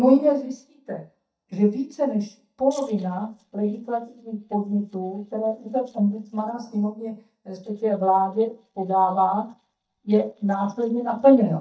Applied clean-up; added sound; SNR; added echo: neural mask model DeepFilterNet 3.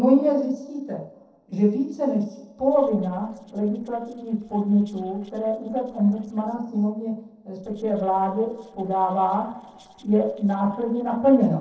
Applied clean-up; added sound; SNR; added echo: neural separator model SepFormer DNS4.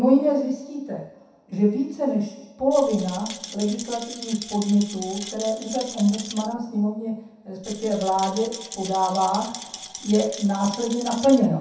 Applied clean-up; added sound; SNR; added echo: none; Rattle; 13 dB; reverberation time 0.7 s.